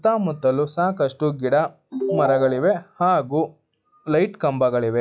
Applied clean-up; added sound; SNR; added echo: classical method log-MMSE.